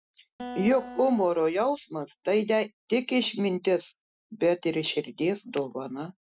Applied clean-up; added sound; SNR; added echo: classical method Wiener filter.